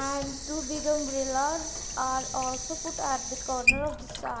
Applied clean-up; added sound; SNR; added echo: none; Sink (filling or washing) / Water; 1 dB; none.